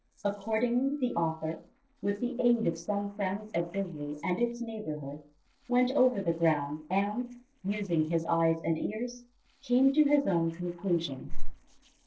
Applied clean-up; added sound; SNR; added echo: neural separator model SepFormer DNS4.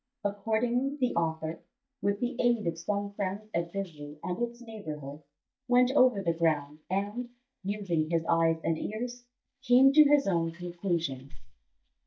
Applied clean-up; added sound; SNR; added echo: neural mask model DeepFilterNet 3.